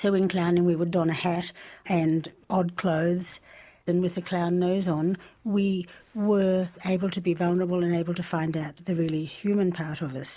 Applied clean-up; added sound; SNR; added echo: none; none; none; none.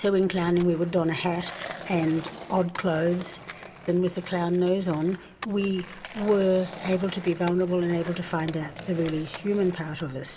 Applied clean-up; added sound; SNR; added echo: none; Skateboard; 16 dB; reverberation time 1.0 s.